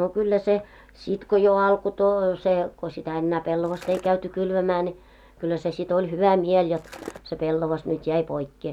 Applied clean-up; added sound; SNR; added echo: none; Skateboard; 16 dB; none.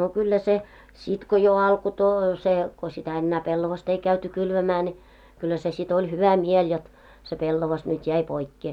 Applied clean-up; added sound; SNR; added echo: none; none; none; none.